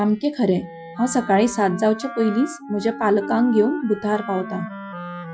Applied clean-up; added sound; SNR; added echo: classical method Wiener filter.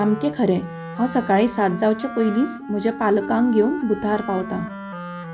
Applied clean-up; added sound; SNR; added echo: none; Wind instrument, woodwind instrument; 11 dB; none.